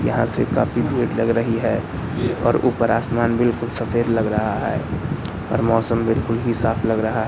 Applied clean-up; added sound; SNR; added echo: none; none; none; none.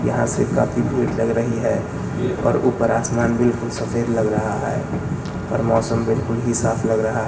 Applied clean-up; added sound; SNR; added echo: none; Knock; 18 dB; reverberation time 1.8 s.